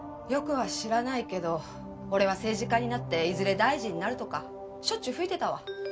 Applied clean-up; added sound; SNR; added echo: none; none; none; none.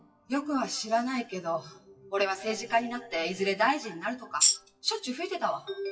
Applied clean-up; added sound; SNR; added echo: classical method WPE with log-MMSE.